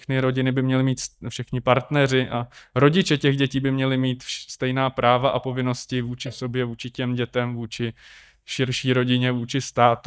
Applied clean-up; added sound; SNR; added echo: neural mask model DeepFilterNet 3.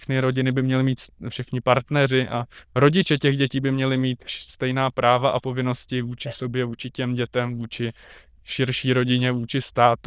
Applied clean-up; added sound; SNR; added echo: neural diffusion model UNIVERSE++.